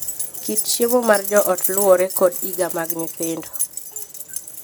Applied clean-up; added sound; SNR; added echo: none; Keys jangling; 5 dB; none.